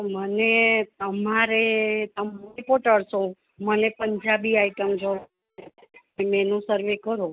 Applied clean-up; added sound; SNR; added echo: none; none; none; none.